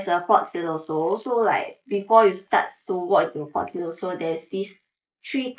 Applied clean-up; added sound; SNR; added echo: neural mask model Resemble Enhance denoiser.